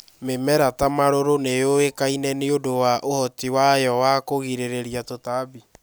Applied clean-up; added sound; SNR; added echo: none; none; none; none.